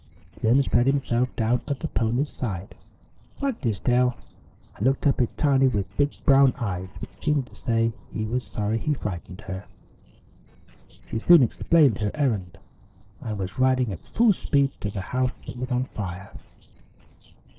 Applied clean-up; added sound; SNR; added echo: neural separator model SepFormer DNS4.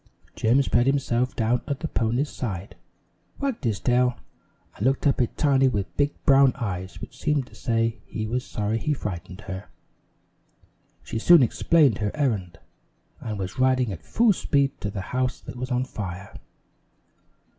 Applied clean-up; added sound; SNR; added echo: none; none; none; none.